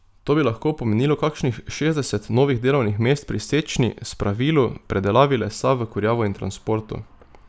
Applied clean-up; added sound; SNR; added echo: none; none; none; none.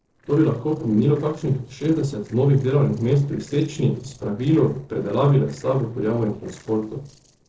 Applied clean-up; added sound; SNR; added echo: neural separator model SepFormer DNS4.